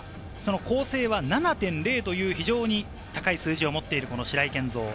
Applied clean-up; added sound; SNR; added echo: none; none; none; none.